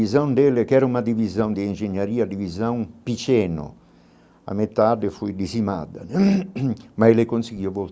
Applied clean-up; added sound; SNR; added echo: none; none; none; none.